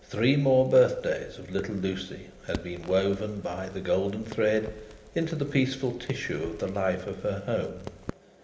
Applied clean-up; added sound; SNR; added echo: none; Crackle; 18 dB; reverberation time 0.8 s.